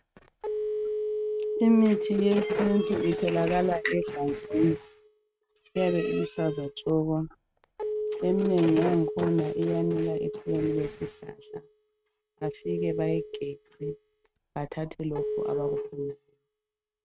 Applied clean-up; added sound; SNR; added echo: neural mask model RNNoise.